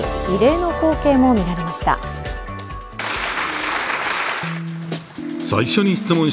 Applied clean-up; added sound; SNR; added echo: none; none; none; none.